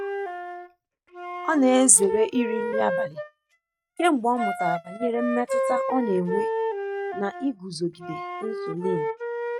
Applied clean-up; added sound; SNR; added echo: neural mask model RNNoise.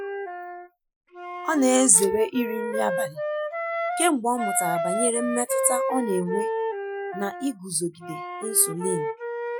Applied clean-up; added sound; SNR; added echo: classical method Wiener filter.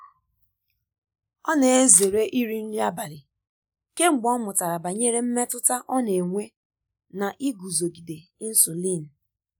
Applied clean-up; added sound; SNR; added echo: none; none; none; none.